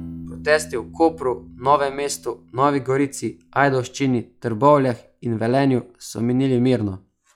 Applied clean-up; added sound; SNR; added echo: classical method log-MMSE.